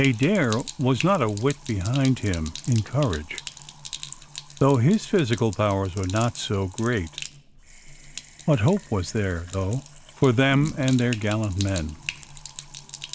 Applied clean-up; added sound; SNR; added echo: none; Sink (filling or washing); 15 dB; none.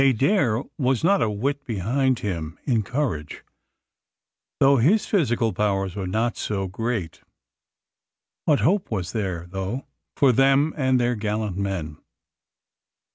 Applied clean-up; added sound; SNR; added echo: none; none; none; none.